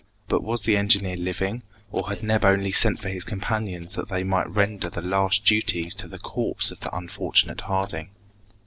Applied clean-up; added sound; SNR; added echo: neural separator model SepFormer DNS4.